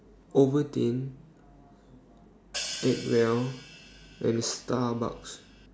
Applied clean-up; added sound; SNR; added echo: none; Hi-hat; 13 dB; none.